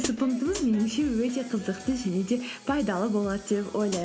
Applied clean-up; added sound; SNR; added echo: none; Hi-hat; 14 dB; none.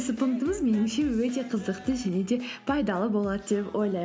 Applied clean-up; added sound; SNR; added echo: none; none; none; none.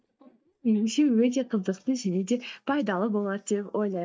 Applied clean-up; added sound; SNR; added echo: neural mask model DeepFilterNet 3.